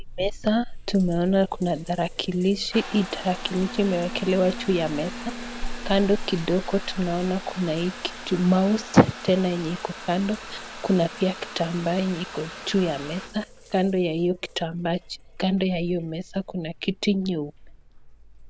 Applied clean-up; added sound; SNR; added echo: none; Trickle, dribble / Bathtub (filling or washing) / Water tap, faucet; 11 dB; none.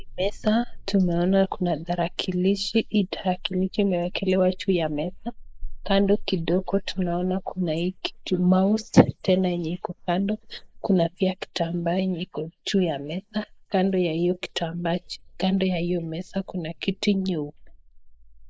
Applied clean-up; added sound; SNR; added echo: neural mask model Resemble Enhance denoiser.